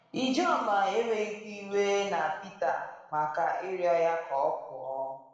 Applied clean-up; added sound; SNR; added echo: none; none; none; reverberation time 1.0 s.